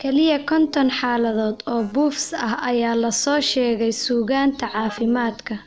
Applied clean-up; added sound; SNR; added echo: neural separator model SepFormer DNS4.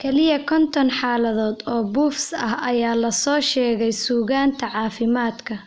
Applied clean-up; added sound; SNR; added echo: none; none; none; none.